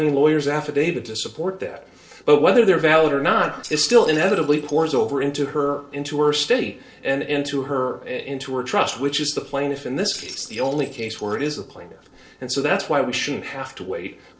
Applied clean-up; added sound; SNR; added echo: neural separator model SepFormer DNS4.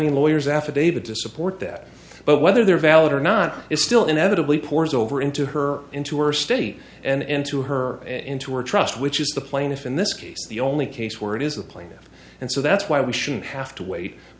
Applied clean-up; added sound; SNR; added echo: none; none; none; none.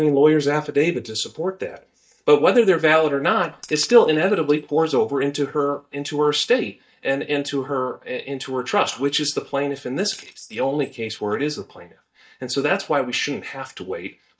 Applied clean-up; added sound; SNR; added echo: neural mask model DeepFilterNet 3.